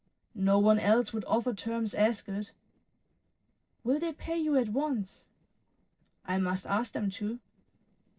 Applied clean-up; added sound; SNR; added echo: neural separator model SepFormer DNS4.